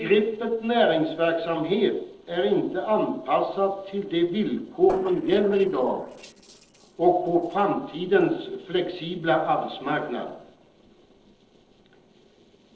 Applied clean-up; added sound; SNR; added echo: neural separator model SepFormer DNS4.